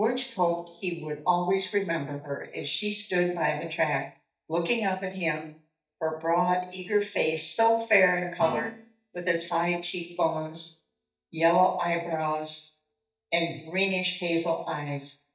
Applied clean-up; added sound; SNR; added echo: neural mask model DeepFilterNet 3.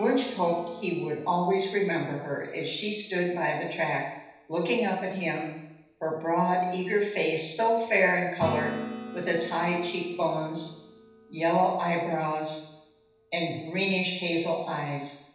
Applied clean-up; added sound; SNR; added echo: none; Acoustic guitar / Strum; 16 dB; reverberation time 0.9 s.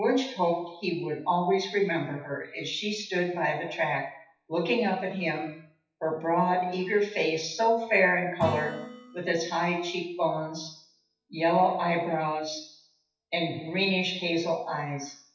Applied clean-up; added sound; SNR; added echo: classical method WPE with log-MMSE.